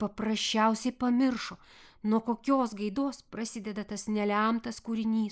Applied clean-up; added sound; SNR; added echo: neural mask model Resemble Enhance denoiser.